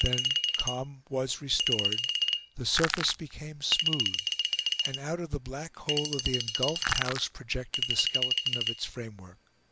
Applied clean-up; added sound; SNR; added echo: none; Chink, clink + Crushing; -2 dB; none.